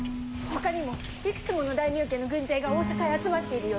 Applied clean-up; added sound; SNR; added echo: none; Marimba, xylophone / Wood; 13 dB; none.